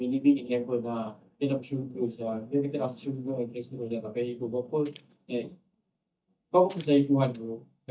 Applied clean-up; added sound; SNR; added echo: neural mask model DeepFilterNet 3.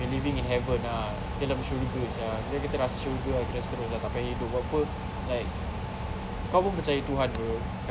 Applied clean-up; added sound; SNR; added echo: none; none; none; none.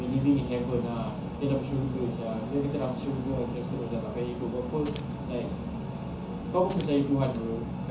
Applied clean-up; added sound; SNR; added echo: none; Keys jangling; 13 dB; reverberation time 0.9 s.